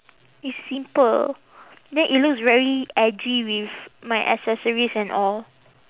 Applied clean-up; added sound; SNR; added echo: none; none; none; none.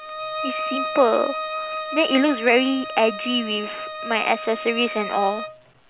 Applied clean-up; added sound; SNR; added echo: none; Bowed string instrument; 7 dB; none.